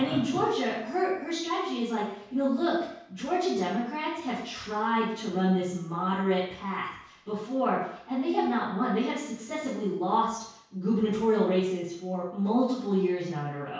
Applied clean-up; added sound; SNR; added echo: none; none; none; reverberation time 0.6 s.